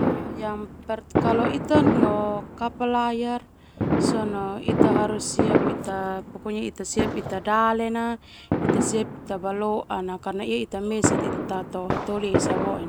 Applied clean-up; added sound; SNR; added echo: none; Fireworks; -1 dB; none.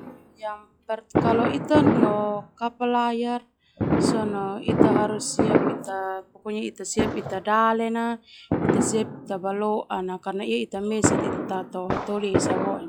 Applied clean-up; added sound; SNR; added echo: classical method log-MMSE.